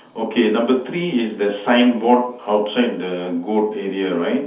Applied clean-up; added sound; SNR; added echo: none; none; none; reverberation time 0.5 s.